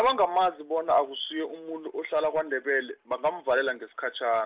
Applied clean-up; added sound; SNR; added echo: none; none; none; none.